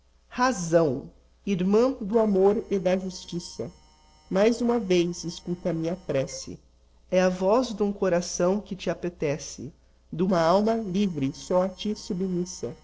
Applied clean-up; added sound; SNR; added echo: neural separator model SepFormer DNS4.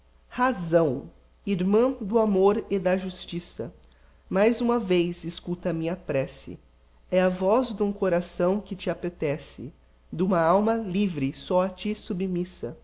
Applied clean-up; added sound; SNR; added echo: none; none; none; none.